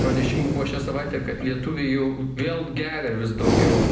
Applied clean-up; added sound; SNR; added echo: none; Breathing; 1 dB; reverberation time 0.7 s.